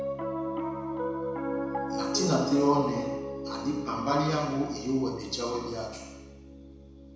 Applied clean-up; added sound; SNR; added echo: none; Piano; 3 dB; reverberation time 1.0 s.